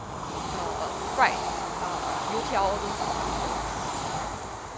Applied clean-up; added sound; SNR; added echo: none; Train / Bird vocalization, bird call, bird song; -2 dB; none.